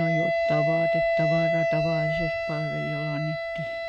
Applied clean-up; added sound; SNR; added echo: none; Wind instrument, woodwind instrument; -5 dB; none.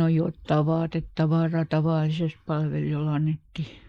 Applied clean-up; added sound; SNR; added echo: neural mask model Resemble Enhance denoiser.